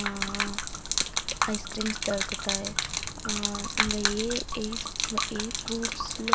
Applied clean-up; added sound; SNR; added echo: none; Gurgling / Liquid; -4 dB; none.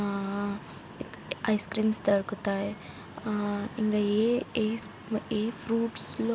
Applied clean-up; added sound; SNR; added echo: none; none; none; none.